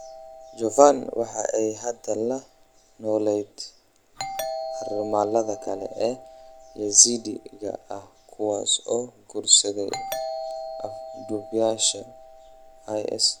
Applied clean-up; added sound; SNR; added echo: none; Doorbell; 13 dB; none.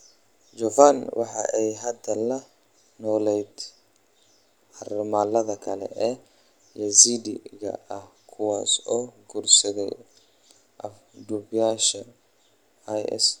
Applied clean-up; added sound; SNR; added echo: none; none; none; none.